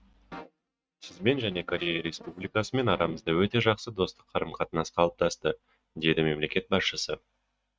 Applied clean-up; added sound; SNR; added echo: neural mask model RNNoise.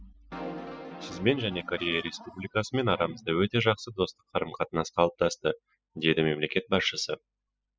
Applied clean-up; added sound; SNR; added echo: classical method spectral subtraction.